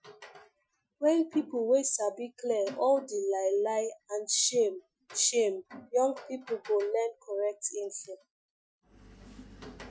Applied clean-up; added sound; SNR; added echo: classical method Wiener filter.